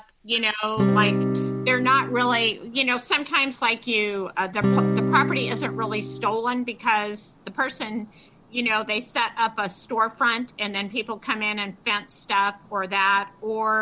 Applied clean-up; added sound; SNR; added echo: none; Acoustic guitar / Strum; -1 dB; none.